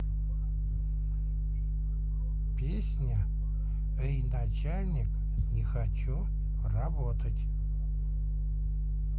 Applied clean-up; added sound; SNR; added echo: none; none; none; none.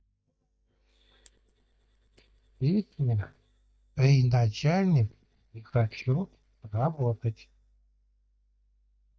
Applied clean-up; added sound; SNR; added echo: neural mask model DeepFilterNet 3.